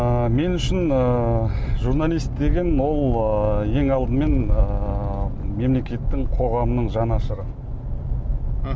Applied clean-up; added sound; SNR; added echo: none; none; none; none.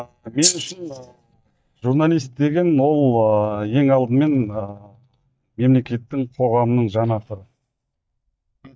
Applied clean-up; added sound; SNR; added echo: neural mask model DeepFilterNet 3.